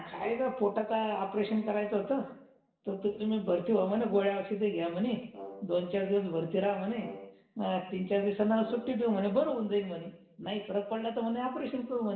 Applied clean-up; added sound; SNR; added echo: neural separator model SepFormer DNS4.